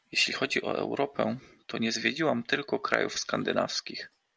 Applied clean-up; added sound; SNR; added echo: none; none; none; none.